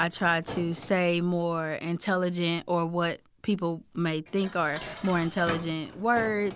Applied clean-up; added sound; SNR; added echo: none; Dishes, pots, and pans; 15 dB; none.